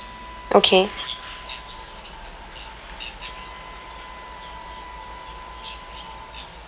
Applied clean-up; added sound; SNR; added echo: none; Wind instrument, woodwind instrument; 16 dB; none.